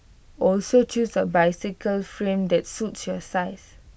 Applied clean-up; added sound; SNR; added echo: none; none; none; none.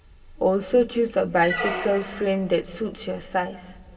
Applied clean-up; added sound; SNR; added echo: none; Squeak; 9 dB; reverberation time 2.9 s.